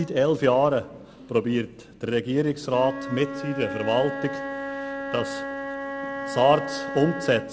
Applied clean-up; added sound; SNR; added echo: none; Wind instrument, woodwind instrument; 9 dB; none.